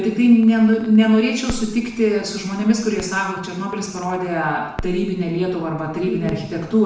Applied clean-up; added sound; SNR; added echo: none; Crackle; 18 dB; reverberation time 0.6 s.